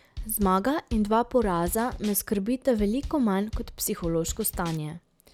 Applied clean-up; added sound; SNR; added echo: none; Drum kit; 11 dB; none.